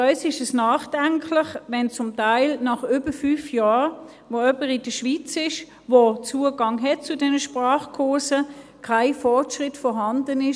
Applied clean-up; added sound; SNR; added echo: none; none; none; none.